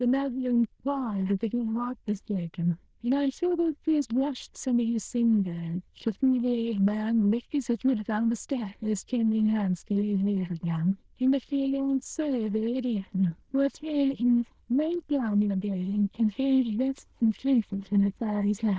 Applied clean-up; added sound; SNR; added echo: neural diffusion model UNIVERSE++.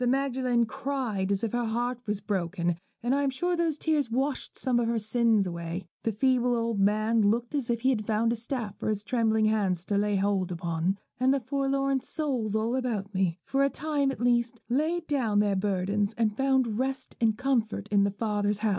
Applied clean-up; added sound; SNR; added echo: none; none; none; none.